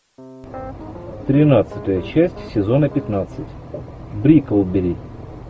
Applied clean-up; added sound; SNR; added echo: none; Piano; 17 dB; none.